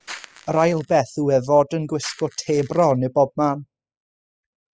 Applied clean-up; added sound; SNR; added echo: classical method spectral subtraction.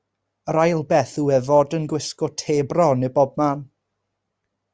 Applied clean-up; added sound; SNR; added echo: none; none; none; none.